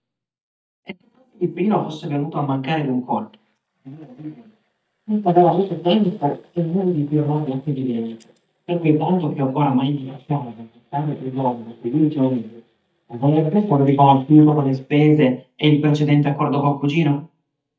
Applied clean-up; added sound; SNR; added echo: neural mask model DeepFilterNet 3.